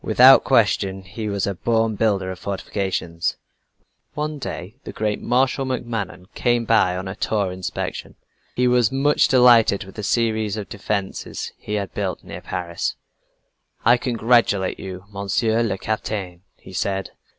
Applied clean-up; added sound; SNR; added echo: none; none; none; none.